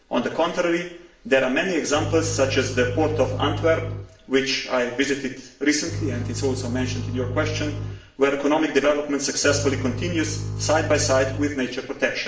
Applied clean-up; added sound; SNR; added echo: none; Bowed string instrument; 7 dB; reverberation time 0.5 s.